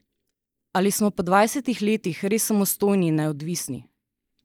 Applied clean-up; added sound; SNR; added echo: neural mask model DeepFilterNet 3.